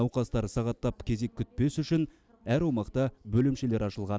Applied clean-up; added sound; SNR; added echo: none; none; none; none.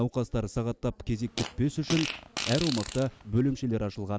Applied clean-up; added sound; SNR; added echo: none; Fart; 8 dB; none.